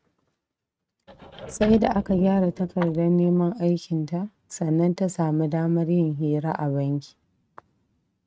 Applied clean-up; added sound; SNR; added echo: neural mask model RNNoise.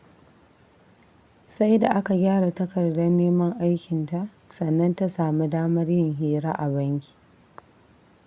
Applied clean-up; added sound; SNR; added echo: none; none; none; none.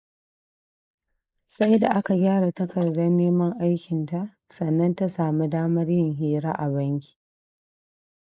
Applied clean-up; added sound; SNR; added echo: neural mask model Resemble Enhance denoiser.